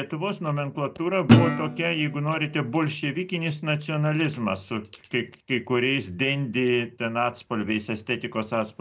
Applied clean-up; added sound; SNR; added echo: none; Guitar; -4 dB; none.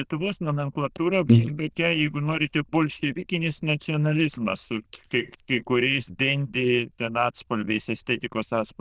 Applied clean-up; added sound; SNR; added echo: neural diffusion model UNIVERSE++.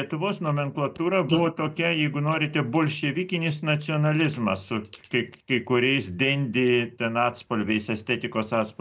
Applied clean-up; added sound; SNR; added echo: neural mask model Resemble Enhance denoiser.